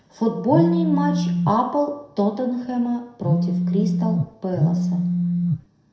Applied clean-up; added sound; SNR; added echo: none; Telephone; -3 dB; reverberation time 0.6 s.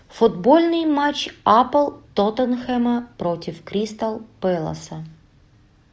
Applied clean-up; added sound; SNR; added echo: none; none; none; none.